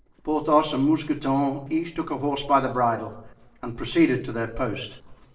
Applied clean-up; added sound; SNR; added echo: neural separator model SepFormer DNS4.